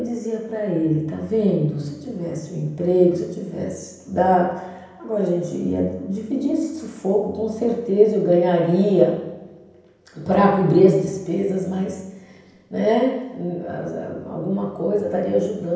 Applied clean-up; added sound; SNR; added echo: none; none; none; reverberation time 0.9 s.